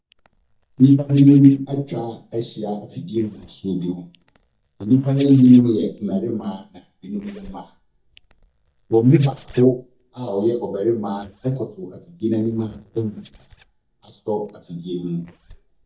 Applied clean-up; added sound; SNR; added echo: neural mask model DeepFilterNet 3.